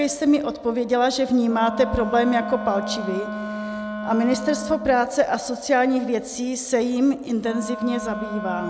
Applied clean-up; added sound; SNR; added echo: none; Wind instrument, woodwind instrument; 10 dB; none.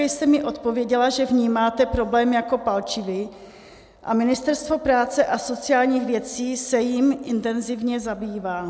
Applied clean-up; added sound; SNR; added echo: none; none; none; none.